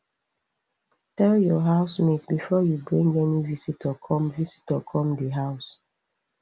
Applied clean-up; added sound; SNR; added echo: none; none; none; none.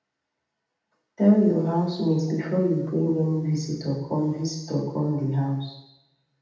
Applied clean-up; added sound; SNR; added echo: none; none; none; reverberation time 0.8 s.